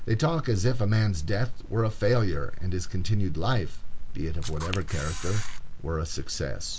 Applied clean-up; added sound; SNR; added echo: none; Camera; 14 dB; none.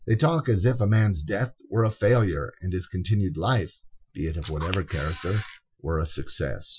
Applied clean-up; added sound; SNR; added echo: classical method Wiener filter.